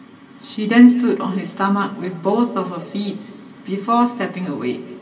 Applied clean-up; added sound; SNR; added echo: none; none; none; reverberation time 2.0 s.